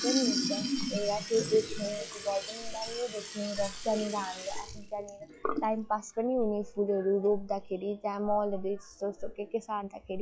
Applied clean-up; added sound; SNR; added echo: classical method log-MMSE.